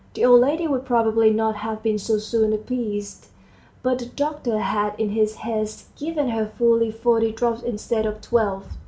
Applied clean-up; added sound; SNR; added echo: none; none; none; none.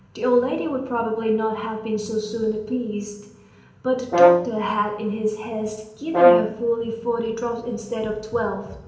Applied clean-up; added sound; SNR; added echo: none; Brass instrument; -5 dB; reverberation time 0.8 s.